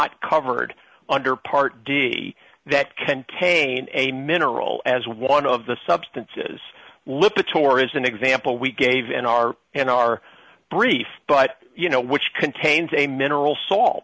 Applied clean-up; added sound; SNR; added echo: none; none; none; none.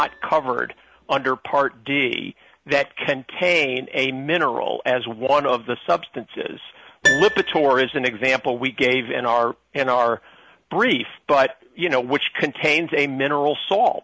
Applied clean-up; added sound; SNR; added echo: none; Piano; 13 dB; none.